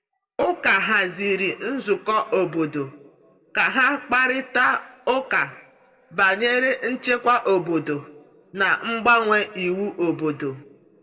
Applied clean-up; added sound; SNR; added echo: none; none; none; reverberation time 0.8 s.